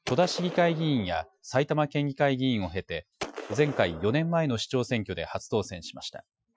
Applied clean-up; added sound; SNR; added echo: classical method Wiener filter.